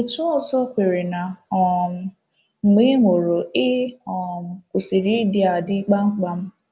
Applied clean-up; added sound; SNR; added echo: none; none; none; none.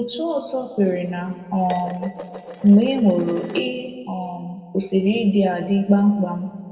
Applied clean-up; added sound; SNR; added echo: none; Dishes, pots, and pans; 16 dB; reverberation time 1.6 s.